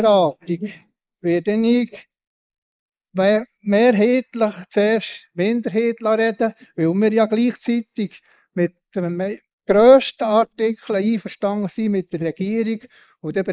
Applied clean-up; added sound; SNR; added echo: neural mask model Resemble Enhance denoiser.